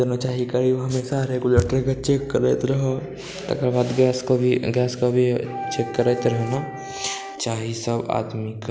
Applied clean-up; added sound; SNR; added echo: none; Wind instrument, woodwind instrument; 13 dB; none.